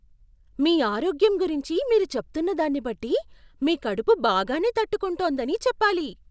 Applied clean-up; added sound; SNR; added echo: none; none; none; none.